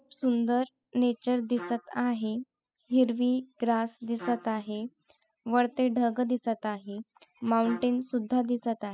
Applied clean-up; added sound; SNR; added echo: classical method spectral subtraction.